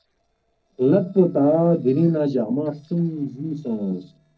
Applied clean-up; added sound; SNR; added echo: neural separator model SepFormer DNS4.